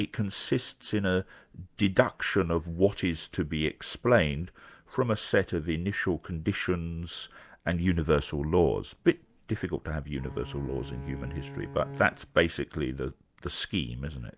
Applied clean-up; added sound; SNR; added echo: none; Bowed string instrument; 15 dB; none.